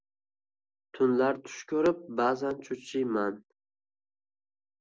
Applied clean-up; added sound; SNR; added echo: none; none; none; none.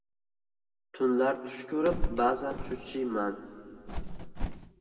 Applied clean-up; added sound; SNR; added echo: none; Bird; 3 dB; reverberation time 1.9 s.